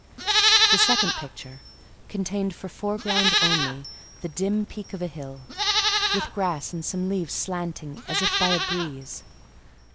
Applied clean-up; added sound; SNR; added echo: none; Livestock, farm animals, working animals; -3 dB; none.